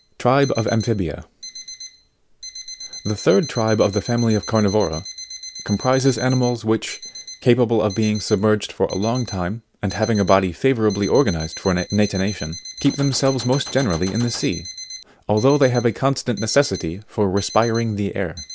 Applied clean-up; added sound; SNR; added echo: none; Gunshot, gunfire + Alarm; 16 dB; none.